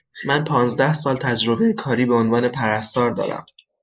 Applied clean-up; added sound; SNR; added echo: neural mask model Resemble Enhance denoiser.